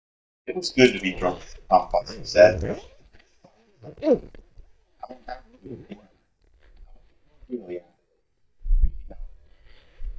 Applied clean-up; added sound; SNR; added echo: neural mask model DeepFilterNet 3.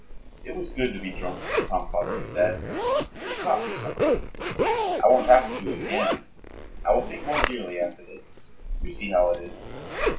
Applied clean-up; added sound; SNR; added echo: none; Zipper (clothing); 3 dB; reverberation time 0.3 s.